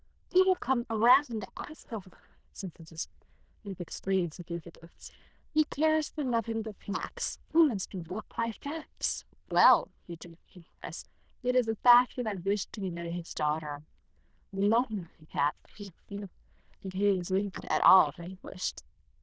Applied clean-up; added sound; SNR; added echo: neural diffusion model UNIVERSE++.